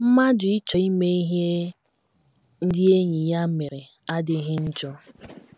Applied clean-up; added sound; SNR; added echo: none; none; none; none.